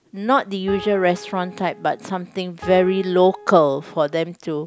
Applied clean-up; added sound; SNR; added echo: none; Piano; 17 dB; none.